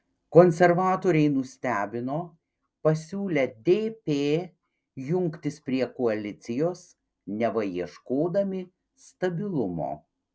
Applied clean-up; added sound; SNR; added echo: none; none; none; none.